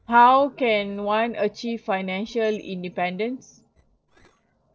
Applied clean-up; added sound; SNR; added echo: neural separator model SepFormer DNS4.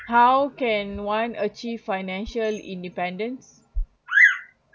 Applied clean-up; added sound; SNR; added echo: none; Bird vocalization, bird call, bird song; 2 dB; none.